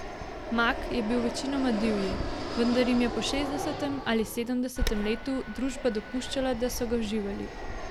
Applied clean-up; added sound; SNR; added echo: none; Fixed-wing aircraft, airplane; 5 dB; none.